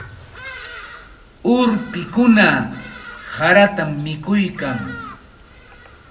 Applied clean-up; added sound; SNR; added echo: none; Bird vocalization, bird call, bird song; 18 dB; reverberation time 0.3 s.